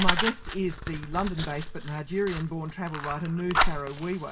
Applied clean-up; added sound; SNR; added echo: none; Fire; -1 dB; reverberation time 0.2 s.